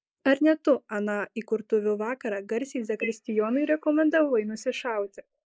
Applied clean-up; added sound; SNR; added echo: neural mask model Resemble Enhance denoiser.